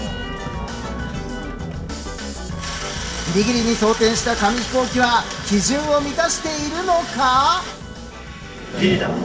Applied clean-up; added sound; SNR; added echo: none; none; none; reverberation time 1.1 s.